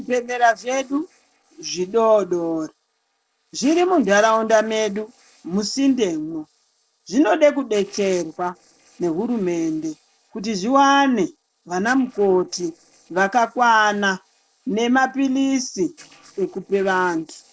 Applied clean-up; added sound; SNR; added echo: neural separator model SepFormer DNS4.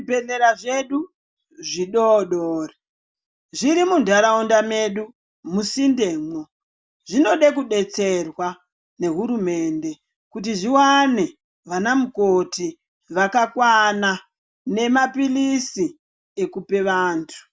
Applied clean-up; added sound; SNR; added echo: none; none; none; none.